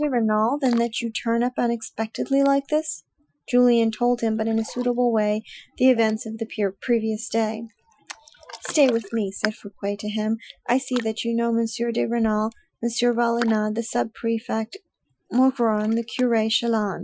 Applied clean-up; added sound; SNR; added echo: classical method Wiener filter.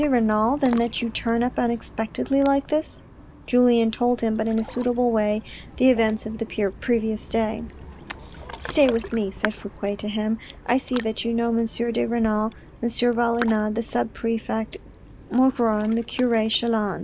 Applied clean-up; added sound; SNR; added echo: none; Ocean; 16 dB; none.